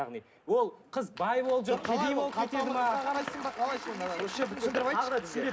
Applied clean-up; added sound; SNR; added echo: none; Fireworks; 16 dB; reverberation time 0.3 s.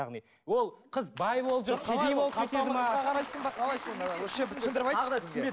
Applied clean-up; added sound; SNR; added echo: none; none; none; none.